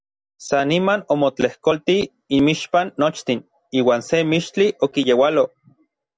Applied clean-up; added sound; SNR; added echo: none; none; none; none.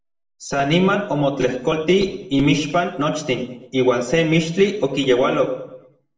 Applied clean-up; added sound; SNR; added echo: none; none; none; reverberation time 0.7 s.